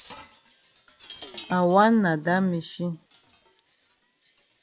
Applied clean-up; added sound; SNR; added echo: none; Chink, clink; 7 dB; none.